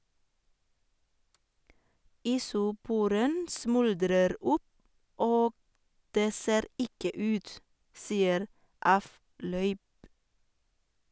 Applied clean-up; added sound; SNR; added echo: none; none; none; none.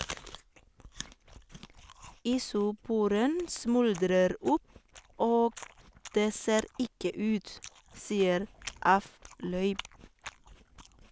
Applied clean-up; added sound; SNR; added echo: none; Chewing, mastication; 18 dB; none.